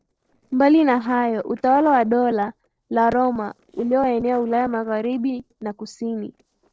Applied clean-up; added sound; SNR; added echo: neural separator model SepFormer DNS4.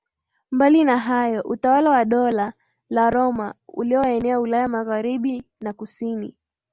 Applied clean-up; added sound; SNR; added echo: none; none; none; none.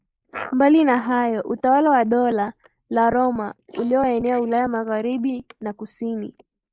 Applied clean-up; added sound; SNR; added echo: neural mask model Resemble Enhance denoiser.